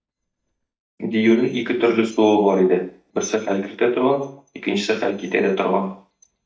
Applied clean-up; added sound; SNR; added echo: neural mask model DeepFilterNet 3.